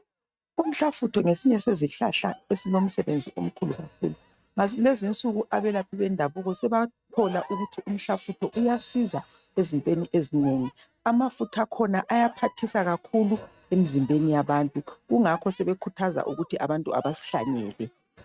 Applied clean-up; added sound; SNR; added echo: neural mask model RNNoise.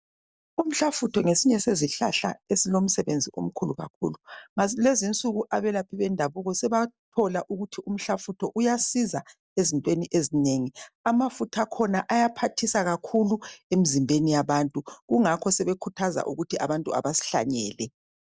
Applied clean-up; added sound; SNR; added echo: none; none; none; none.